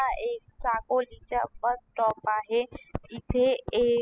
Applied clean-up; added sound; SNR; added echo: classical method spectral subtraction.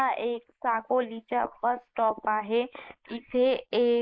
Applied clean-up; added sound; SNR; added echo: neural mask model Resemble Enhance denoiser.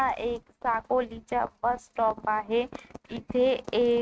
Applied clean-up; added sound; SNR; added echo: neural mask model RNNoise.